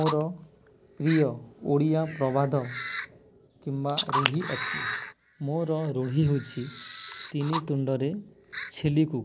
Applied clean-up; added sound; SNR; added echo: none; Camera; 4 dB; none.